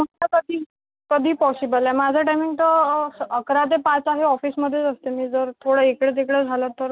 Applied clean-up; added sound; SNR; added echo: none; none; none; none.